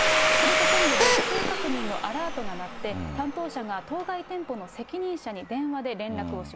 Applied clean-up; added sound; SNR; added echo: none; Drill + Domestic sounds, home sounds; -5 dB; none.